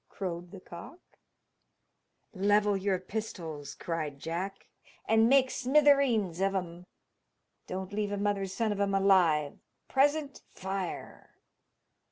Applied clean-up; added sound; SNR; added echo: none; none; none; none.